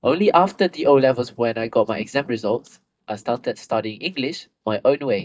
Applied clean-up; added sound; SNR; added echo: neural mask model DeepFilterNet 3.